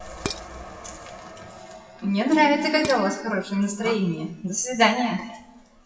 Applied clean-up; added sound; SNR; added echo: classical method WPE with log-MMSE.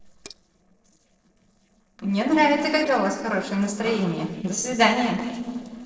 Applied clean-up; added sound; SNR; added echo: neural separator model SepFormer DNS4.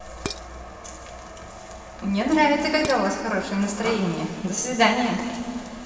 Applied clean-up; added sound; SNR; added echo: none; Dishes, pots, and pans; 13 dB; reverberation time 2.4 s.